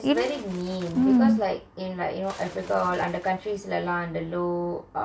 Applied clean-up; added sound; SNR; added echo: none; Bird; 20 dB; none.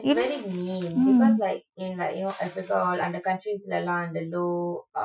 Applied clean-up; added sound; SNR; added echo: classical method Wiener filter.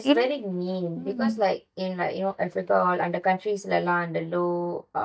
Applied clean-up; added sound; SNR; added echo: neural mask model DeepFilterNet 3.